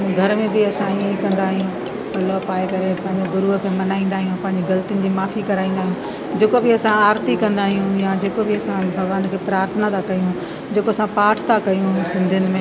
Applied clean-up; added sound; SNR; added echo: none; Marimba, xylophone; 20 dB; none.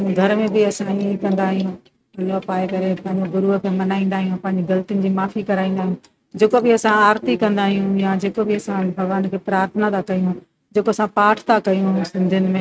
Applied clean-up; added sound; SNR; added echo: neural mask model RNNoise.